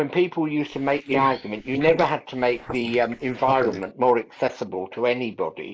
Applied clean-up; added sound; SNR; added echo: neural mask model Resemble Enhance denoiser.